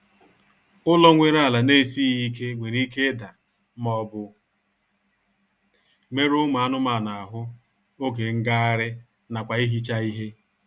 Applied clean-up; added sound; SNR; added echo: none; none; none; none.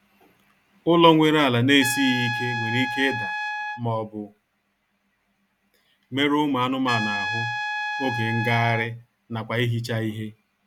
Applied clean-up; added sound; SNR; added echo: none; Trumpet; 8 dB; none.